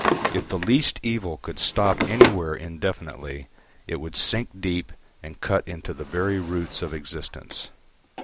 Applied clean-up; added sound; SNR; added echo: none; Drawer open or close; 2 dB; none.